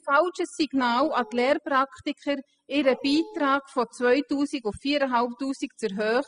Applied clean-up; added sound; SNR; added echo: classical method spectral subtraction.